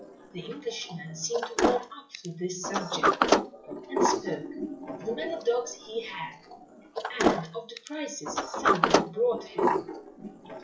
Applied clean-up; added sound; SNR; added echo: classical method WPE with log-MMSE.